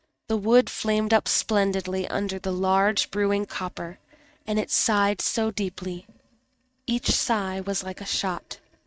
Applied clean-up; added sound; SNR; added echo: neural mask model RNNoise.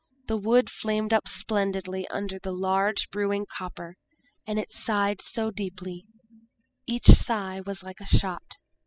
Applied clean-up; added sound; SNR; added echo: classical method spectral subtraction.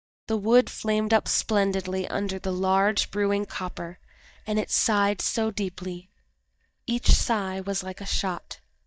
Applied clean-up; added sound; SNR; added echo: neural mask model DeepFilterNet 3.